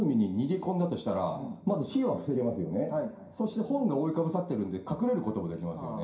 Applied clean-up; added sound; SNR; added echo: none; none; none; reverberation time 0.5 s.